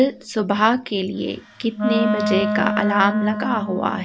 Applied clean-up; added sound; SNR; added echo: none; Wind instrument, woodwind instrument; 3 dB; none.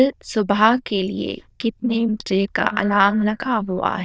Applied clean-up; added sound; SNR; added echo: neural diffusion model UNIVERSE++.